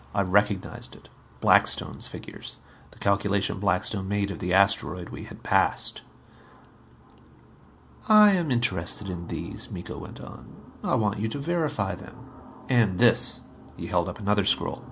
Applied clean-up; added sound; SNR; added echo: none; none; none; none.